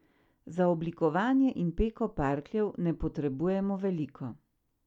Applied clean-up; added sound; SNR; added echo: none; none; none; none.